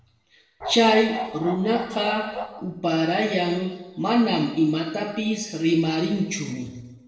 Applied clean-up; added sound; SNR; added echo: none; Bark; 10 dB; reverberation time 1.0 s.